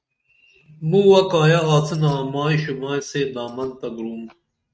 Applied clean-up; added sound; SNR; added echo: neural mask model RNNoise.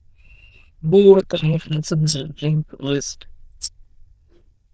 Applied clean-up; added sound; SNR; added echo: neural diffusion model UNIVERSE++.